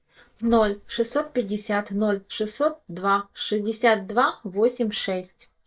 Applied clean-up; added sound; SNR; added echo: neural mask model DeepFilterNet 3.